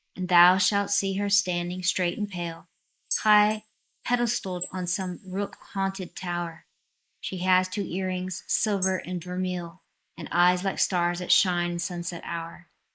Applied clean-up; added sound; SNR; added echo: neural mask model Resemble Enhance denoiser.